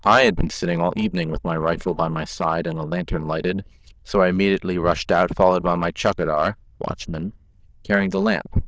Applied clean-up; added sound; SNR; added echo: neural diffusion model UNIVERSE++.